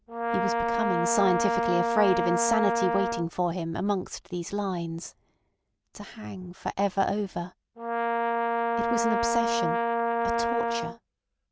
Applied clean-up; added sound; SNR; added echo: none; Brass instrument; -3 dB; none.